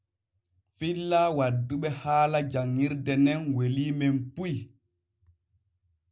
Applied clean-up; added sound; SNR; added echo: none; none; none; none.